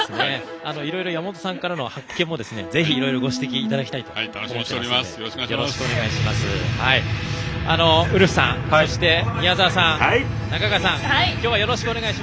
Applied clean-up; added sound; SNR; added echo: none; Bowed string instrument; 17 dB; none.